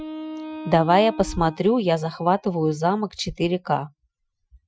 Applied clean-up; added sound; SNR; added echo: classical method Wiener filter.